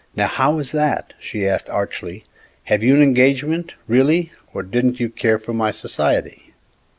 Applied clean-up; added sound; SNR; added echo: none; none; none; none.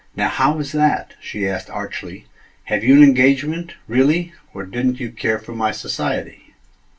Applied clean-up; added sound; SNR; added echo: none; none; none; reverberation time 0.2 s.